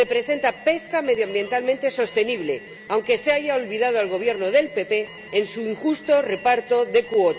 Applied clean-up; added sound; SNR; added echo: none; Alarm; 20 dB; none.